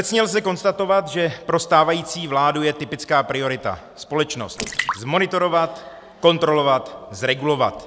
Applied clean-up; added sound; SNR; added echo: neural separator model SepFormer DNS4.